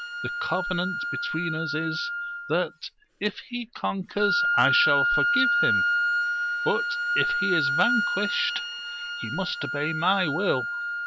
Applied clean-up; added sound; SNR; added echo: none; Wind instrument, woodwind instrument; -2 dB; none.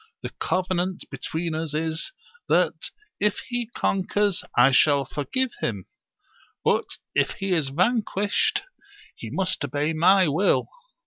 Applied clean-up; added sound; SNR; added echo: none; none; none; none.